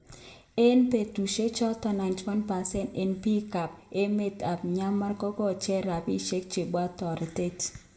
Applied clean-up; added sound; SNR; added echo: none; none; none; reverberation time 0.7 s.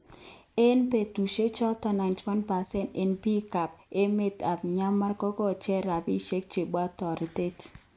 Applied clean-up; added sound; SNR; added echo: none; none; none; none.